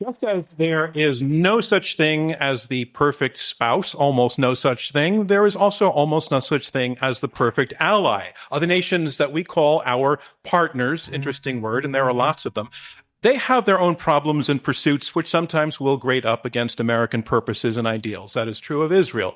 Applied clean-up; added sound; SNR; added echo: neural mask model DeepFilterNet 3.